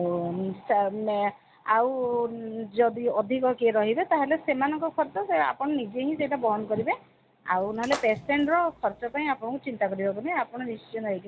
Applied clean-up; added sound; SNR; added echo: none; Splash, splatter; 14 dB; none.